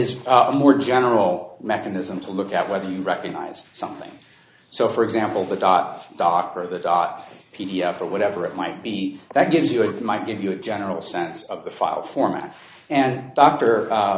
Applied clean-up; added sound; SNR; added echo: none; none; none; none.